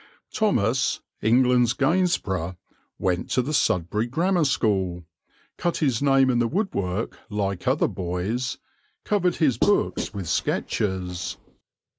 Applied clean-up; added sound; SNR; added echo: neural mask model Resemble Enhance denoiser.